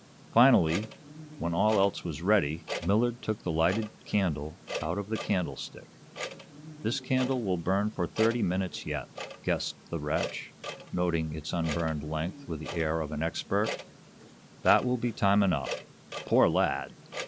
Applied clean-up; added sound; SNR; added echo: none; Clock; 13 dB; none.